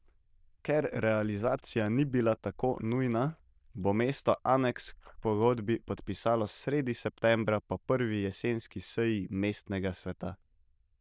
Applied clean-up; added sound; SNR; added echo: neural diffusion model UNIVERSE++.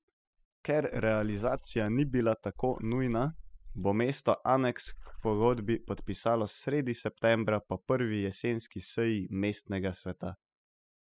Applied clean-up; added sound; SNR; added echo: classical method spectral subtraction.